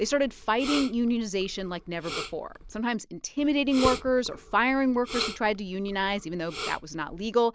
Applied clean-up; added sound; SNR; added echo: none; Respiratory sounds; 11 dB; none.